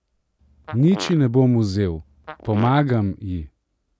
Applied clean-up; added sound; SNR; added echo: none; Fart; 16 dB; none.